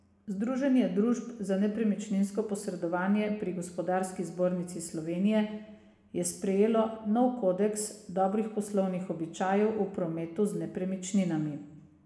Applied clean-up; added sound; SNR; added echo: none; none; none; reverberation time 0.6 s.